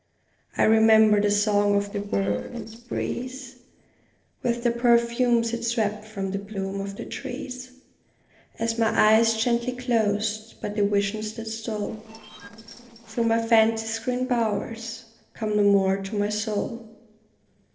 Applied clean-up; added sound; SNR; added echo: neural separator model SepFormer DNS4.